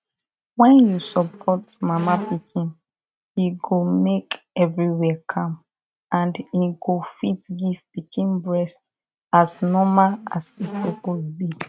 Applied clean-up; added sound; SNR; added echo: neural mask model RNNoise.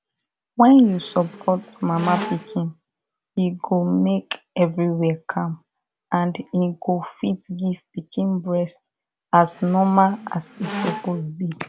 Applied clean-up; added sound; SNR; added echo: none; Squeak; 11 dB; none.